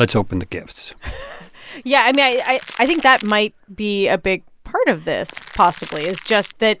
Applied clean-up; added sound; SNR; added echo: none; Crackle; 17 dB; none.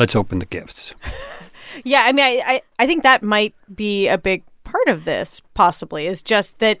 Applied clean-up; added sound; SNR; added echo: none; none; none; none.